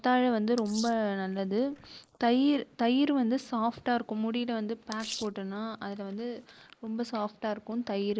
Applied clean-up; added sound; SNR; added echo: neural mask model Resemble Enhance denoiser.